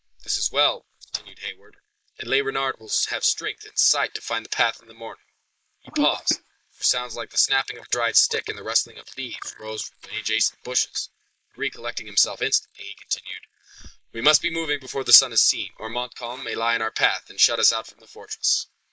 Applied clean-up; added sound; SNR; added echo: neural mask model Resemble Enhance denoiser.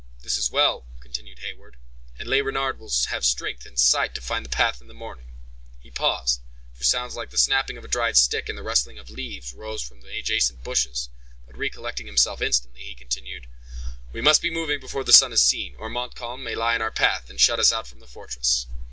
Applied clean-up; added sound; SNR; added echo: none; none; none; none.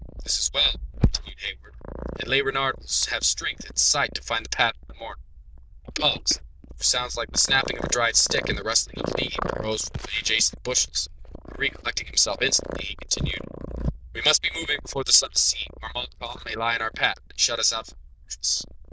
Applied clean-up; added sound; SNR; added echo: neural diffusion model UNIVERSE++.